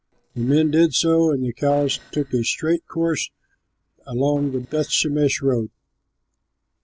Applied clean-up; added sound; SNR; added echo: neural separator model SepFormer DNS4.